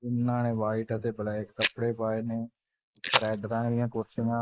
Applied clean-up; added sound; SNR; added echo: neural mask model Resemble Enhance denoiser.